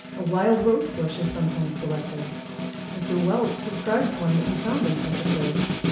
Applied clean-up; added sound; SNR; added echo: none; Snare drum; 4 dB; reverberation time 0.6 s.